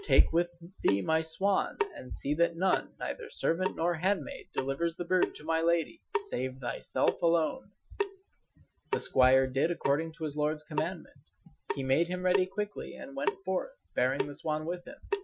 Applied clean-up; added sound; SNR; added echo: classical method Wiener filter.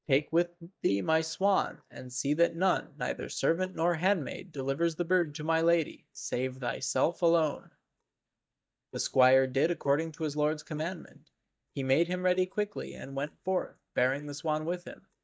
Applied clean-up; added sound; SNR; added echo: neural mask model DeepFilterNet 3.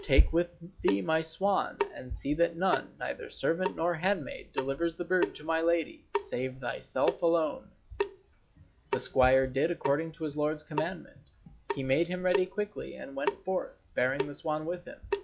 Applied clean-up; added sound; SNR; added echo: classical method log-MMSE.